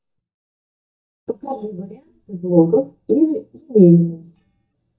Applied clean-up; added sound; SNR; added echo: neural mask model DeepFilterNet 3.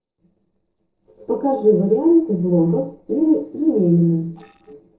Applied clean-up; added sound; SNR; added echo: neural separator model SepFormer DNS4.